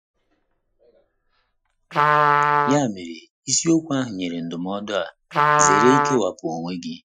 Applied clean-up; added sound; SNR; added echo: classical method Wiener filter.